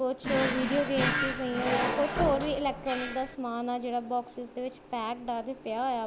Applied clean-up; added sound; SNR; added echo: none; Drawer open or close; 0 dB; none.